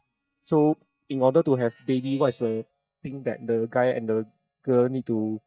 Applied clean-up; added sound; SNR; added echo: neural mask model DeepFilterNet 3.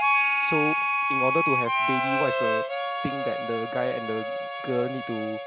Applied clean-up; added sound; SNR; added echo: none; Harmonica; -4 dB; none.